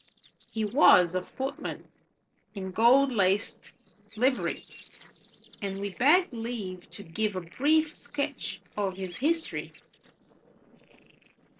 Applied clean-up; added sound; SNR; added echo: neural separator model SepFormer DNS4.